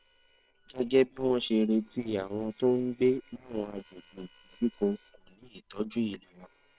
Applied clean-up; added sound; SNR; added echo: neural separator model SepFormer WHAM!.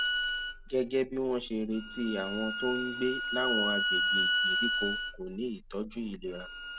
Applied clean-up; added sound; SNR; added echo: none; Bowed string instrument; -1 dB; none.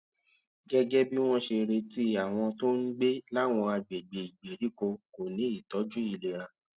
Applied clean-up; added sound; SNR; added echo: none; none; none; none.